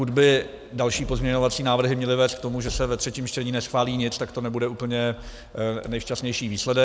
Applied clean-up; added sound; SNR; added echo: none; none; none; none.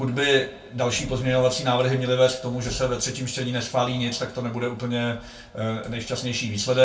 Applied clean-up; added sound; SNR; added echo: none; none; none; reverberation time 0.2 s.